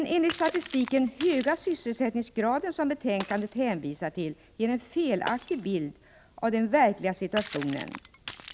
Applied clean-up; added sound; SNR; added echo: none; Shatter; 14 dB; none.